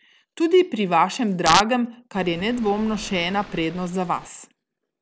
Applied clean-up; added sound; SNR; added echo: none; Waves, surf; 19 dB; none.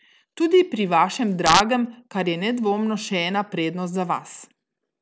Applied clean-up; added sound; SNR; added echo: none; none; none; none.